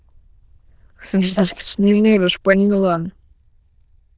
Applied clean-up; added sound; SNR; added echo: neural diffusion model UNIVERSE++.